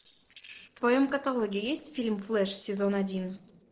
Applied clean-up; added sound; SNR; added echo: neural separator model SepFormer DNS4.